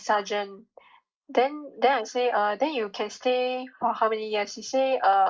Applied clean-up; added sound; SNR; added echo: neural mask model Resemble Enhance denoiser.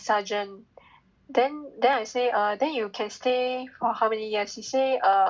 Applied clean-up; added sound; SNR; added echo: none; none; none; none.